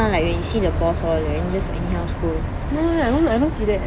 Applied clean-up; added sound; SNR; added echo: none; none; none; none.